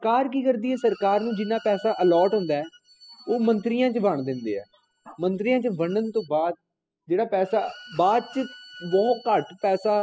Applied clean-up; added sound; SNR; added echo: classical method spectral subtraction.